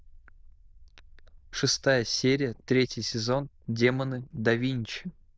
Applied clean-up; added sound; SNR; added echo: neural diffusion model UNIVERSE++.